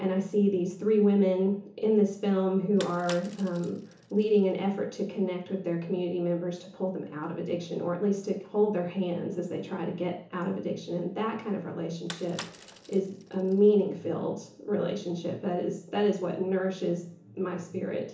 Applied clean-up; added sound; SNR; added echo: none; Bicycle; 18 dB; reverberation time 0.8 s.